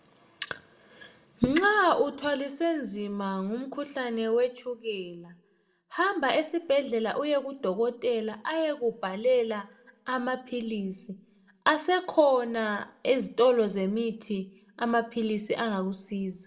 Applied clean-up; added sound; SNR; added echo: none; none; none; reverberation time 0.4 s.